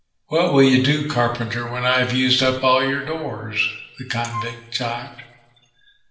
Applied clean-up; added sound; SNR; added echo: none; Wind instrument, woodwind instrument; 12 dB; reverberation time 0.9 s.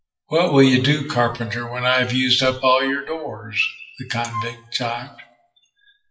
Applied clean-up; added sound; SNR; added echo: classical method WPE with log-MMSE.